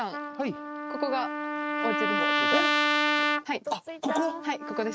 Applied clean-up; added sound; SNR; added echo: neural mask model RNNoise.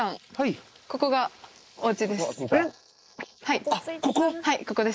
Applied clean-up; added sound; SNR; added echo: neural mask model Resemble Enhance denoiser.